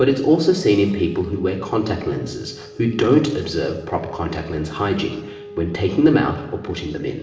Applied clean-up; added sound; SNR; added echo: none; Wind instrument, woodwind instrument; 18 dB; reverberation time 1.1 s.